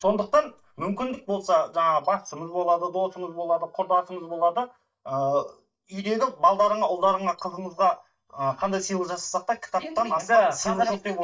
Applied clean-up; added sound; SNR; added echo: neural mask model DeepFilterNet 3.